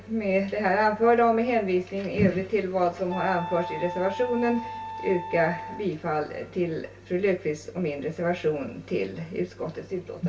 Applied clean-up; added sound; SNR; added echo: none; Wind instrument, woodwind instrument; 10 dB; reverberation time 0.2 s.